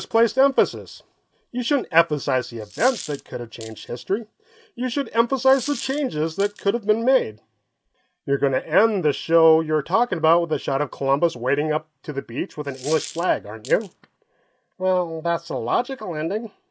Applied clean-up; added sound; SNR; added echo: none; Coin (dropping); 17 dB; none.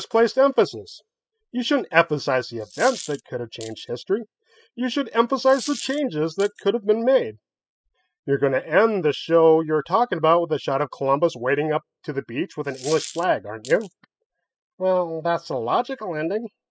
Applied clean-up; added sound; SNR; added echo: classical method spectral subtraction.